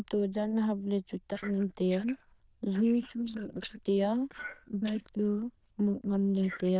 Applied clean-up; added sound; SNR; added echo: neural diffusion model UNIVERSE++.